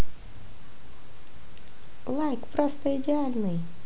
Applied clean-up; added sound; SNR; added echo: none; none; none; none.